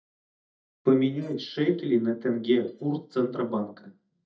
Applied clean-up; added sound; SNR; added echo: neural mask model DeepFilterNet 3.